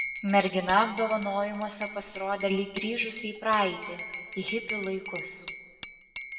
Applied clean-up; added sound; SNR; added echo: none; Cutlery, silverware / Dishes, pots, and pans / Chink, clink; 7 dB; reverberation time 1.3 s.